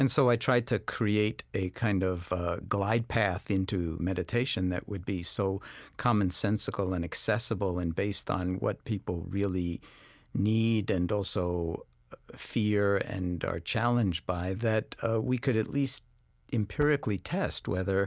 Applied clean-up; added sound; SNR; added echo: none; none; none; none.